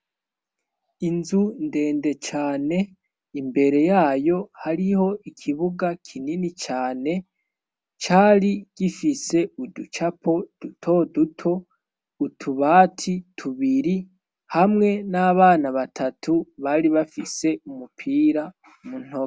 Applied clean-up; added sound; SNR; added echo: none; none; none; none.